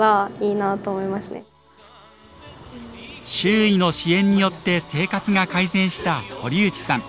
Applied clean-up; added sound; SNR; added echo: none; none; none; none.